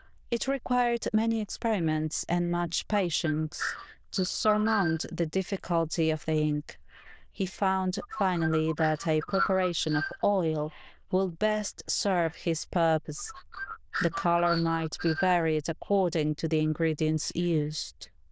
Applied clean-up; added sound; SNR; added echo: neural diffusion model UNIVERSE++.